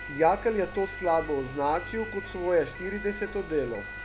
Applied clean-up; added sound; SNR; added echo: none; Engine + Siren; 11 dB; none.